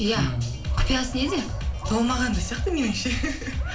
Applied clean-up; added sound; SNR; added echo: none; Dog; 15 dB; reverberation time 0.3 s.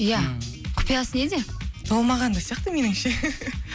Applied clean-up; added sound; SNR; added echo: none; none; none; none.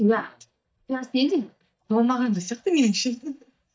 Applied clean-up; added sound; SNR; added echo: neural mask model DeepFilterNet 3.